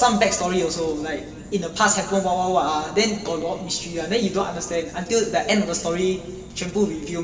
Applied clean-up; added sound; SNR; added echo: none; Insect; 18 dB; reverberation time 2.3 s.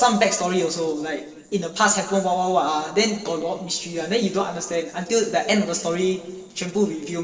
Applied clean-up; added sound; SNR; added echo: neural separator model SepFormer DNS4.